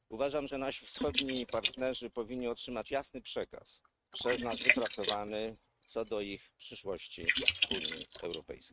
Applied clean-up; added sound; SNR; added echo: neural mask model RNNoise.